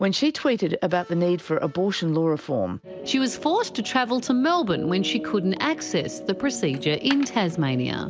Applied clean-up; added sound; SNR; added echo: none; Coin (dropping); 16 dB; none.